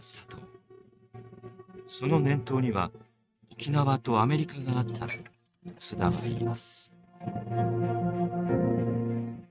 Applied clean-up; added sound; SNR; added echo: neural mask model RNNoise.